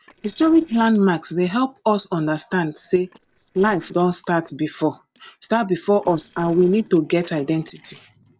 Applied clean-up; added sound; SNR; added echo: neural separator model SepFormer DNS4.